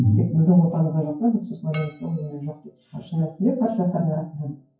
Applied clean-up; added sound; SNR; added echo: classical method WPE with log-MMSE.